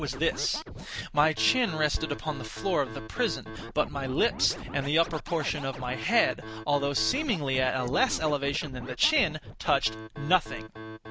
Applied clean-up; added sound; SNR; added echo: none; Scratching (performance technique); 11 dB; none.